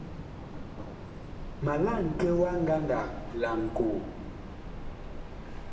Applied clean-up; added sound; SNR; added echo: none; Train; 7 dB; reverberation time 1.1 s.